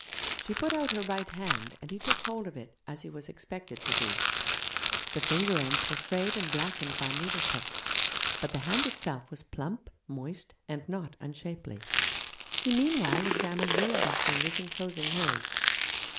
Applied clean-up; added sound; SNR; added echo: none; Rattle; -4 dB; none.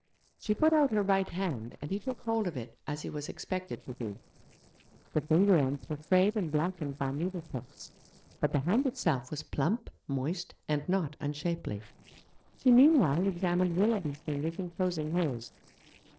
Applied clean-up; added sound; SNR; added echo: neural separator model SepFormer DNS4.